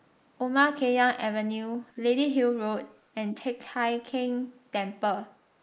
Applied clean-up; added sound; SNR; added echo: neural mask model Resemble Enhance denoiser.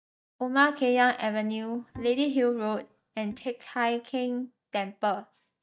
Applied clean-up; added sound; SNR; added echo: neural mask model DeepFilterNet 3.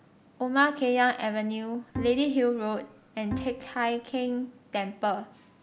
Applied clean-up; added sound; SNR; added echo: none; Bowed string instrument; 11 dB; none.